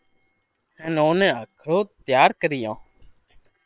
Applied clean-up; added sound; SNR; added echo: neural separator model SepFormer WHAM!.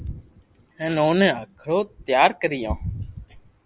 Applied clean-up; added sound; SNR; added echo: none; none; none; none.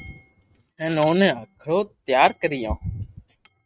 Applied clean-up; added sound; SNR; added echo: neural mask model RNNoise.